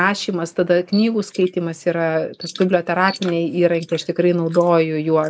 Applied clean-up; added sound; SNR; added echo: neural mask model Resemble Enhance denoiser.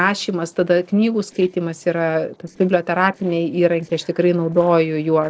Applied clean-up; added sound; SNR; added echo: neural separator model SepFormer DNS4.